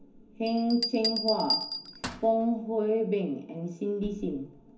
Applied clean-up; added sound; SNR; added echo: none; Bell; 7 dB; reverberation time 0.3 s.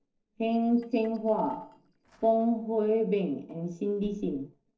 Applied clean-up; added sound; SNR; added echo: neural separator model SepFormer DNS4.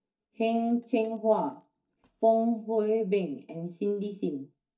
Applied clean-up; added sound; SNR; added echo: neural mask model DeepFilterNet 3.